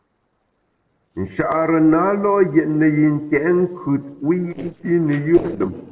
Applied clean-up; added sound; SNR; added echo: neural separator model SepFormer DNS4.